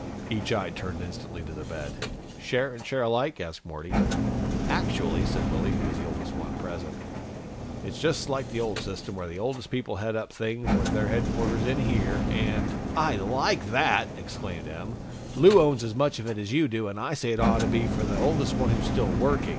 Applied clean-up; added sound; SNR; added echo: none; Engine; 1 dB; none.